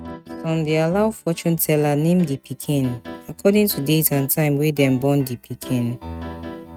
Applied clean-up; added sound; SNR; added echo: neural mask model RNNoise.